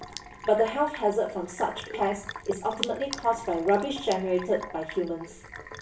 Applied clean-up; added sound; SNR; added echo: none; Sink (filling or washing); 12 dB; reverberation time 0.3 s.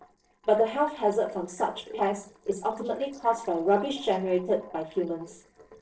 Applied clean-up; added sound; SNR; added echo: neural separator model SepFormer DNS4.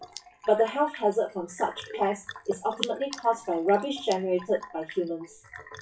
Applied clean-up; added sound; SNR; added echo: classical method WPE with log-MMSE.